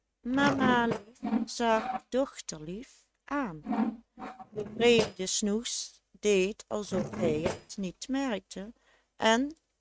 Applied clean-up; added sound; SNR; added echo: neural mask model RNNoise.